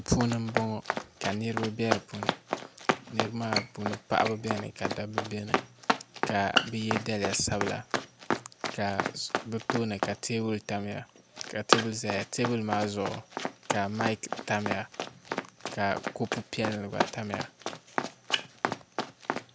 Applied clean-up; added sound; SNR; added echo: none; Run; 1 dB; none.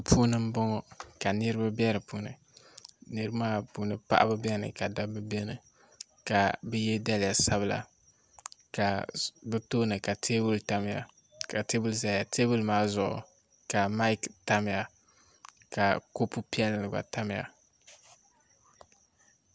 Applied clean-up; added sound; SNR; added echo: none; none; none; none.